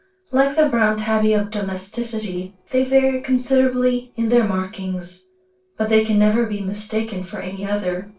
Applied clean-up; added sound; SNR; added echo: neural separator model SepFormer DNS4.